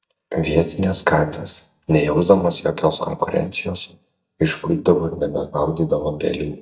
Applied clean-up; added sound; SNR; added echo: neural mask model DeepFilterNet 3.